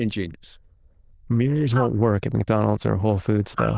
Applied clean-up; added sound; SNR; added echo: neural diffusion model UNIVERSE++.